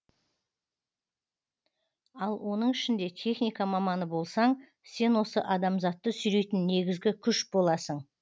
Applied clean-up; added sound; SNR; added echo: none; none; none; none.